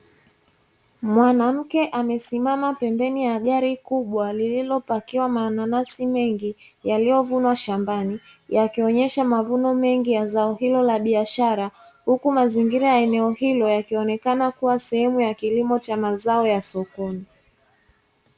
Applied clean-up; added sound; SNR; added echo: none; none; none; none.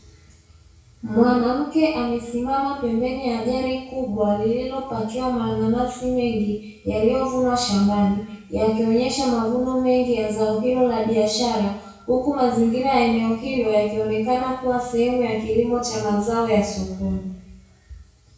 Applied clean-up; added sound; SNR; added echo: none; none; none; reverberation time 0.6 s.